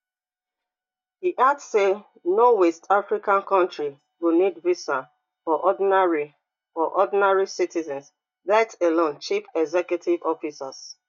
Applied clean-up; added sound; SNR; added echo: neural mask model DeepFilterNet 3.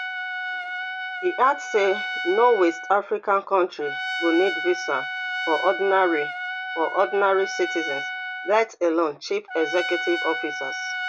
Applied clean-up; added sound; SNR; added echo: none; Trumpet; 6 dB; none.